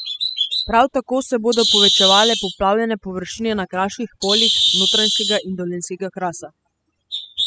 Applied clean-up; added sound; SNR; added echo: classical method spectral subtraction.